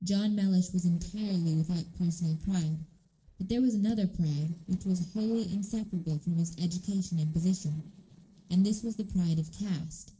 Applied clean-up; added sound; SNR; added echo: neural separator model SepFormer DNS4.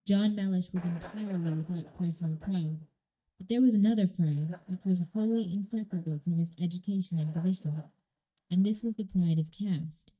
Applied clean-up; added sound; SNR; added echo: neural mask model DeepFilterNet 3.